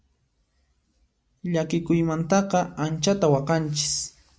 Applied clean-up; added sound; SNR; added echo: none; none; none; none.